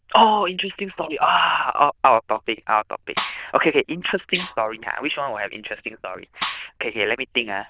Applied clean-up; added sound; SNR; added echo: neural diffusion model UNIVERSE++.